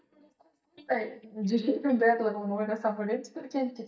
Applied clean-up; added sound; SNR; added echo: neural mask model DeepFilterNet 3.